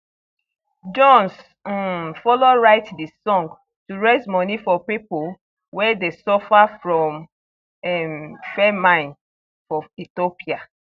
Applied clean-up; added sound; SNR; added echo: none; none; none; none.